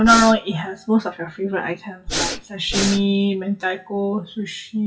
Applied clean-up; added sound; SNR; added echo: classical method WPE with log-MMSE.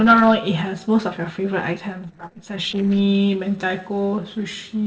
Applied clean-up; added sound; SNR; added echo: neural separator model SepFormer DNS4.